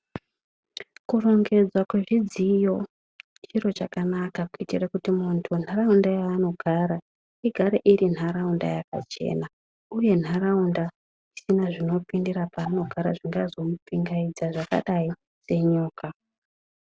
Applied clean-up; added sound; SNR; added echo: none; none; none; none.